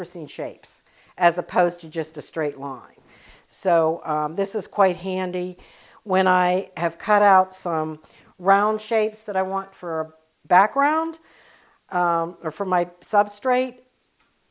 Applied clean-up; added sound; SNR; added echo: none; none; none; none.